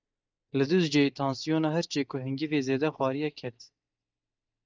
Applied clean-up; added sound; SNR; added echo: neural mask model DeepFilterNet 3.